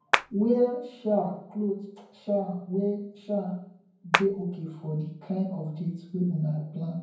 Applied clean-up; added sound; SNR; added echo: none; Clapping; -4 dB; reverberation time 0.9 s.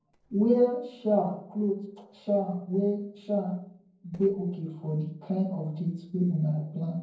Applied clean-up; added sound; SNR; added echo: neural separator model SepFormer DNS4.